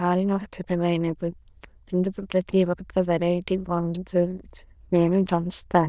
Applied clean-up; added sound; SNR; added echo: neural diffusion model UNIVERSE++.